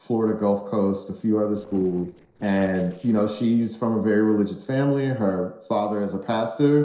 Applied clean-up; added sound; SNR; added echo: neural separator model SepFormer DNS4.